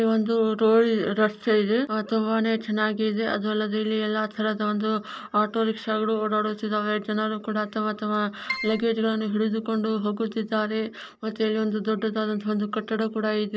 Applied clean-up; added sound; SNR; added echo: none; Keyboard (musical); 6 dB; none.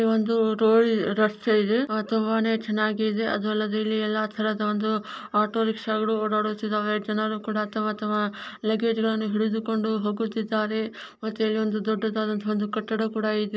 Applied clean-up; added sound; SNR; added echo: none; none; none; none.